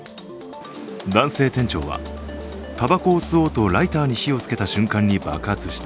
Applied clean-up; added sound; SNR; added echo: none; none; none; none.